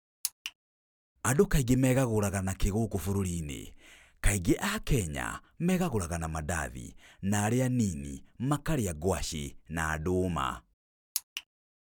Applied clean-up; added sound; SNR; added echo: none; none; none; none.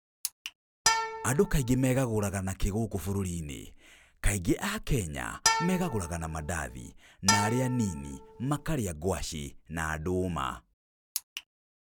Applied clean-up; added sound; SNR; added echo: none; Bowed string instrument; 2 dB; none.